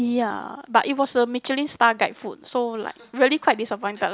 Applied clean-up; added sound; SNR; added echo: none; none; none; none.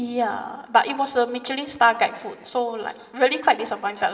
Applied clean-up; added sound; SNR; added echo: none; none; none; reverberation time 1.9 s.